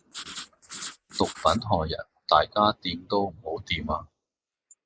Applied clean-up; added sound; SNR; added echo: neural mask model Resemble Enhance denoiser.